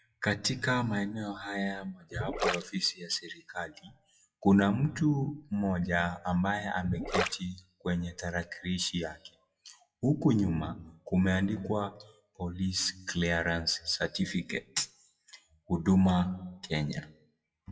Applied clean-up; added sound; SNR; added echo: classical method WPE with log-MMSE.